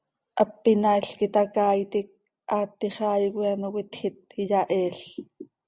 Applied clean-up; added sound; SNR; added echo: none; none; none; none.